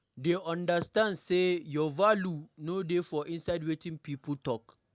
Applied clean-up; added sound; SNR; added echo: none; none; none; none.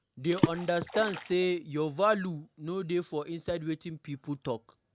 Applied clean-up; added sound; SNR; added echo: none; Water / Splash, splatter; 2 dB; none.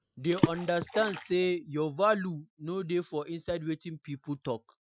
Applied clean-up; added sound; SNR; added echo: classical method Wiener filter.